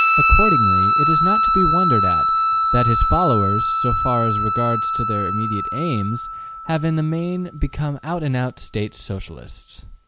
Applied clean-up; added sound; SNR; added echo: none; Guitar; -2 dB; none.